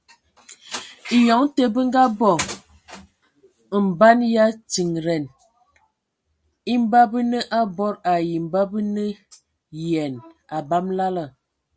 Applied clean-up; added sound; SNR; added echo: none; none; none; none.